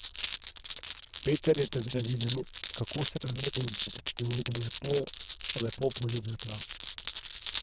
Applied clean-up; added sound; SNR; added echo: neural diffusion model UNIVERSE++.